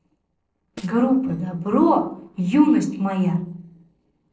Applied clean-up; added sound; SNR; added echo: neural separator model SepFormer DNS4.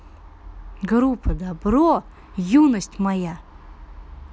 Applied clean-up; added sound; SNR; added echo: none; none; none; none.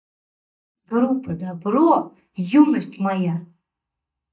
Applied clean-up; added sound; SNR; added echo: neural mask model DeepFilterNet 3.